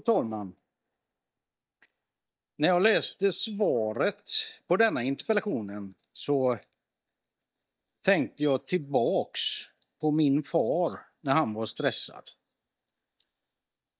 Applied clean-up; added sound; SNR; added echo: neural mask model DeepFilterNet 3.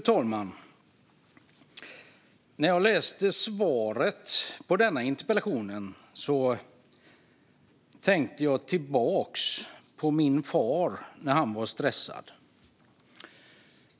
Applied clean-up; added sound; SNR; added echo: none; none; none; none.